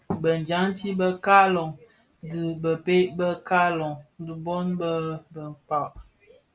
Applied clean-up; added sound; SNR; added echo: none; none; none; none.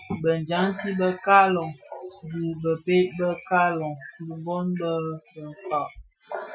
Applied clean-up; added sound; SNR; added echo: classical method Wiener filter.